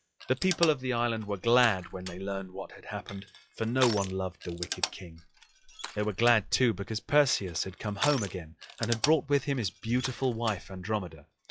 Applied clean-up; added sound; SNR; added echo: classical method log-MMSE.